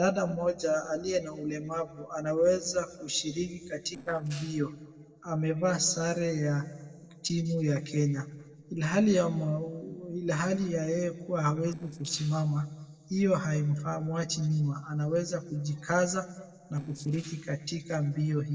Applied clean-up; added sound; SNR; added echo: neural separator model SepFormer DNS4.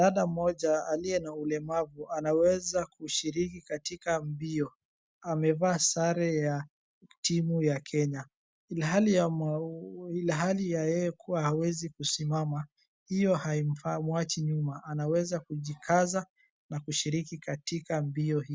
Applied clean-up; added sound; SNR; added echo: none; none; none; none.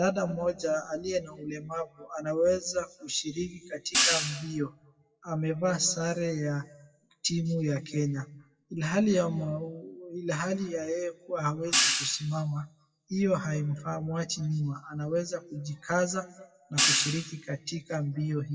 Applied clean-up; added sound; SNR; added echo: classical method WPE with log-MMSE.